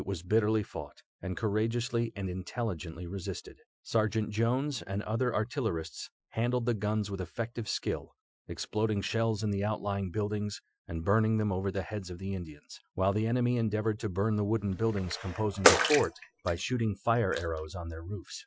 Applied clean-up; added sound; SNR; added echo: classical method Wiener filter.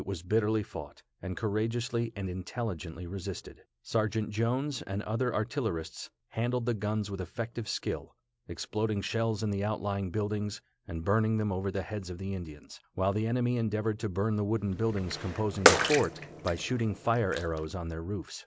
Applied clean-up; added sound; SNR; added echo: none; Bathtub (filling or washing) / Water / Splash, splatter; 0 dB; none.